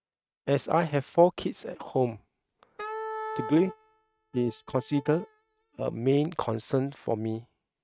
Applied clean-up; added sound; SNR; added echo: neural mask model RNNoise.